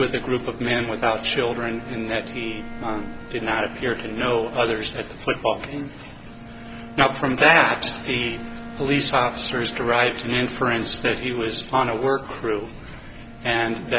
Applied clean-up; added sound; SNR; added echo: none; Bowed string instrument; 16 dB; none.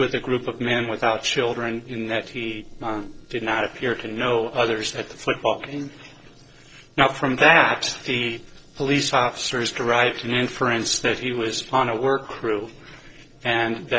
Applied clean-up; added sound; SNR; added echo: neural separator model SepFormer DNS4.